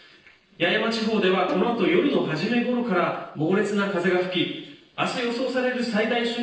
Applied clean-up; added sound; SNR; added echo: neural separator model SepFormer DNS4.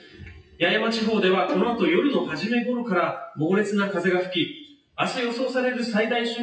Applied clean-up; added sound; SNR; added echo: classical method WPE with log-MMSE.